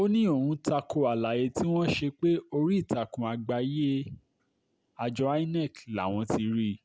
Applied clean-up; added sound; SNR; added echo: none; none; none; none.